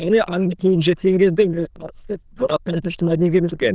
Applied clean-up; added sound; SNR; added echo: neural diffusion model UNIVERSE++.